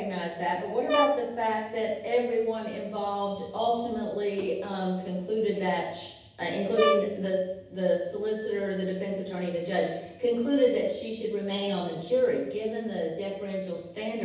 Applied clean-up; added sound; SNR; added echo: none; Brass instrument; 1 dB; reverberation time 0.9 s.